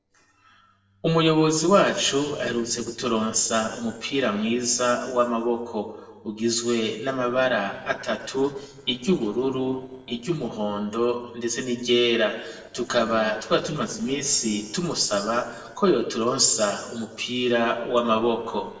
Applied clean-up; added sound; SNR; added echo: neural separator model SepFormer DNS4.